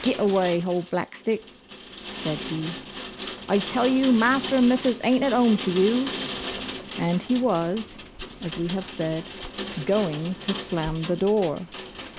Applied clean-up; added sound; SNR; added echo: none; Rain; 10 dB; none.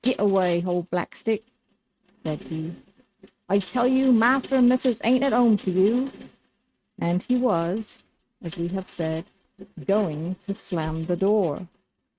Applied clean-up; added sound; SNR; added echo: neural mask model RNNoise.